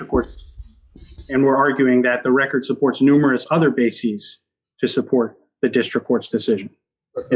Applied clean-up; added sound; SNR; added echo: classical method log-MMSE.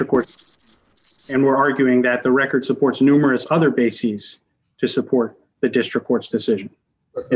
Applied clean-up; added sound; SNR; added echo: neural separator model SepFormer DNS4.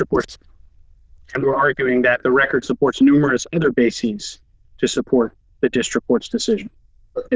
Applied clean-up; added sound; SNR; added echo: neural diffusion model UNIVERSE++.